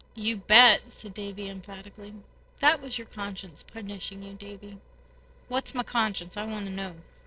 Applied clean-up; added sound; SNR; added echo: neural separator model SepFormer DNS4.